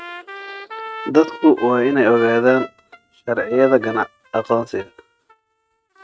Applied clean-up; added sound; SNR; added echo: neural mask model RNNoise.